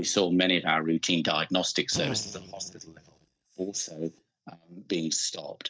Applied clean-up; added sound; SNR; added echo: neural mask model DeepFilterNet 3.